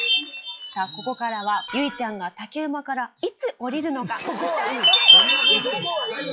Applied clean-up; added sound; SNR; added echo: classical method log-MMSE.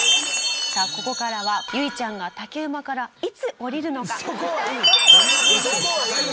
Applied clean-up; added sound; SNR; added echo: none; Chime; -5 dB; none.